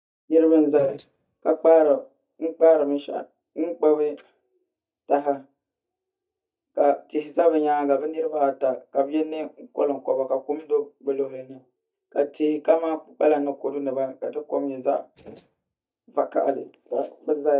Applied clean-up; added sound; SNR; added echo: neural mask model DeepFilterNet 3.